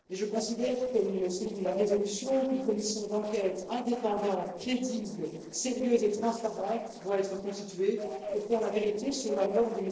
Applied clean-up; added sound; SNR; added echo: neural separator model SepFormer DNS4.